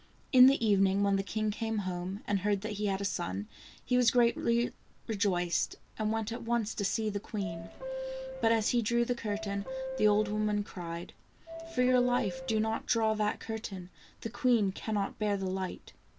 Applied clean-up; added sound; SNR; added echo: none; Subway, metro, underground / Doorbell; 9 dB; none.